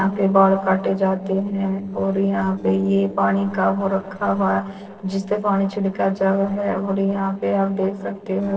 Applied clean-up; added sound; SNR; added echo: neural separator model SepFormer DNS4.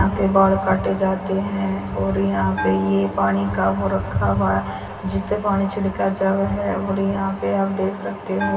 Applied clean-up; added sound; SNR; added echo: none; Bell; 17 dB; reverberation time 2.2 s.